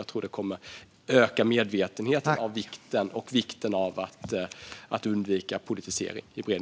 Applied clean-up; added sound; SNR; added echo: none; none; none; none.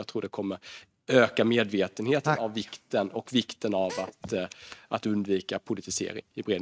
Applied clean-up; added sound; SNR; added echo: neural mask model RNNoise.